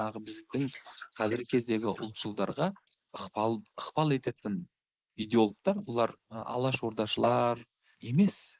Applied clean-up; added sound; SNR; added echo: neural mask model Resemble Enhance denoiser.